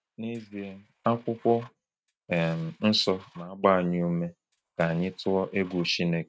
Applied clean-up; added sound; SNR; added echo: neural mask model RNNoise.